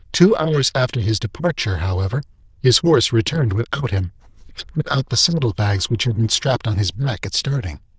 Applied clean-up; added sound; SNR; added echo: neural diffusion model UNIVERSE++.